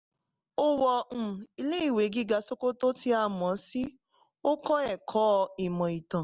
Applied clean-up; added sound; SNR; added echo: none; none; none; none.